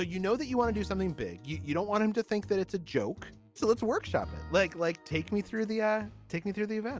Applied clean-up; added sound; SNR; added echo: none; none; none; none.